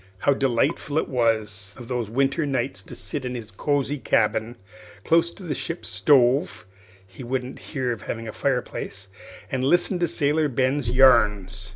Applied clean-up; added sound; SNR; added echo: none; none; none; none.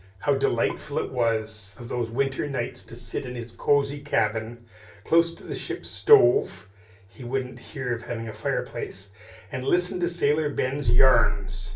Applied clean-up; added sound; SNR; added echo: none; none; none; reverberation time 0.3 s.